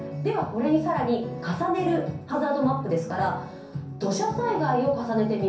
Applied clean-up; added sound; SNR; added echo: none; none; none; reverberation time 0.6 s.